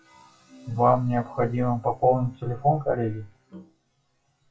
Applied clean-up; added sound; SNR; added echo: classical method WPE with log-MMSE.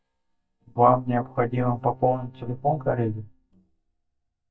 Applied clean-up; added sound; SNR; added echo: neural mask model DeepFilterNet 3.